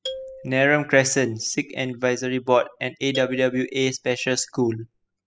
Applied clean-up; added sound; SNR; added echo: classical method spectral subtraction.